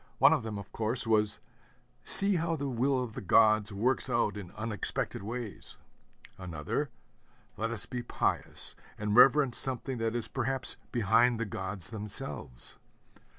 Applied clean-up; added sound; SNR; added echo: none; none; none; none.